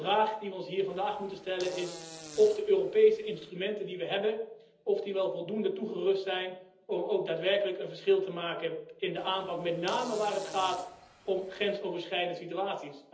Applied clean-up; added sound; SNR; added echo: none; Fart; 17 dB; reverberation time 1.2 s.